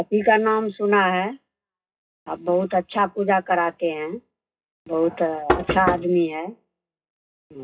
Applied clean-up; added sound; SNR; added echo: classical method WPE with log-MMSE.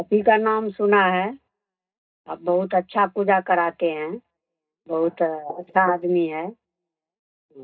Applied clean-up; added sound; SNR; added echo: neural mask model DeepFilterNet 3.